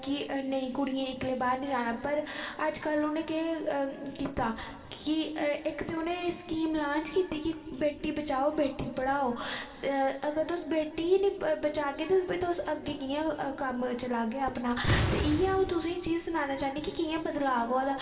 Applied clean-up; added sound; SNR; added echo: none; Boom; 2 dB; reverberation time 2.3 s.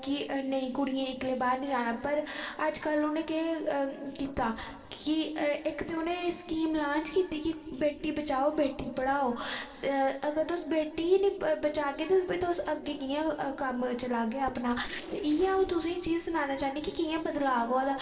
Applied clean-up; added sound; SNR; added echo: neural separator model SepFormer DNS4.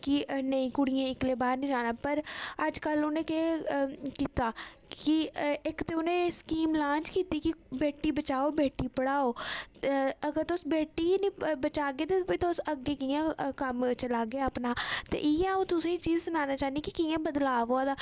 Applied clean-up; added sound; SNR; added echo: none; none; none; none.